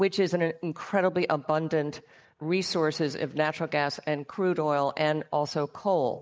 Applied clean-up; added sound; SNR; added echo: neural mask model Resemble Enhance denoiser.